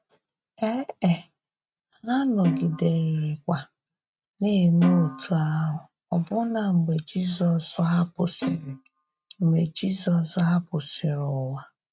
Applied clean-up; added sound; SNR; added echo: neural mask model RNNoise.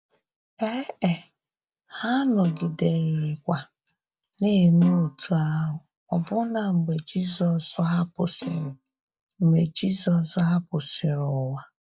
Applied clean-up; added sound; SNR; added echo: neural mask model DeepFilterNet 3.